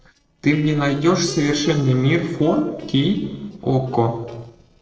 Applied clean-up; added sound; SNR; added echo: neural separator model SepFormer DNS4.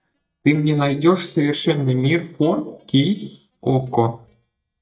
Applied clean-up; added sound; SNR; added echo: neural mask model DeepFilterNet 3.